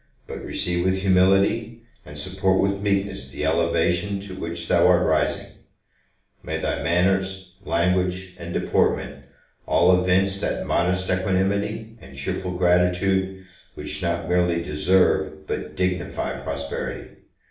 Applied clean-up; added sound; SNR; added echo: none; none; none; reverberation time 0.5 s.